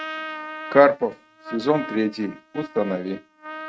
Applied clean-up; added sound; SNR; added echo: neural mask model RNNoise.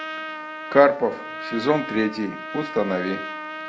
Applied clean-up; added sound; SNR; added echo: none; Trumpet; 10 dB; none.